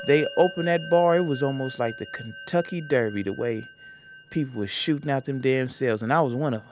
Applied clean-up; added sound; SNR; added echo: none; Musical instrument; 16 dB; none.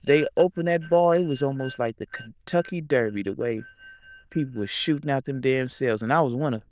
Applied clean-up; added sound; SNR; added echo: neural diffusion model UNIVERSE++.